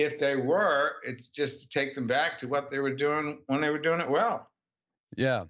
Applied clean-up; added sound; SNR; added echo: none; none; none; none.